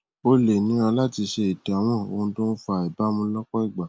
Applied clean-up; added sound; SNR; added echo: none; none; none; none.